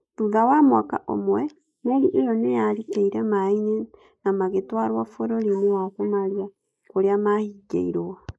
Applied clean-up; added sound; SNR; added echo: neural mask model Resemble Enhance denoiser.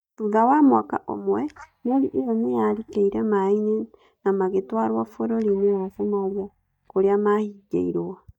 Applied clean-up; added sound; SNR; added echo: neural mask model DeepFilterNet 3.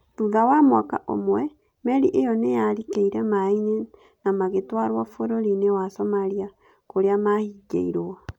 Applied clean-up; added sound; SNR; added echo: none; none; none; none.